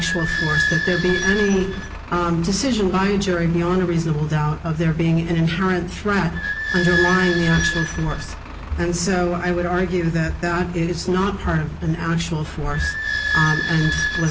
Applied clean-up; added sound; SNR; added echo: none; Squeak / Idling; 6 dB; none.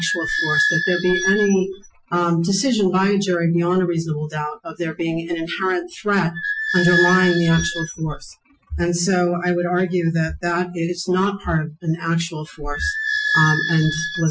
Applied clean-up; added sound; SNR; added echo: classical method Wiener filter.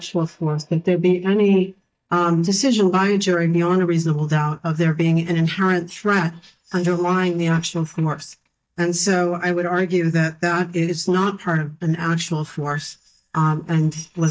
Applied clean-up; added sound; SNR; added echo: neural mask model DeepFilterNet 3.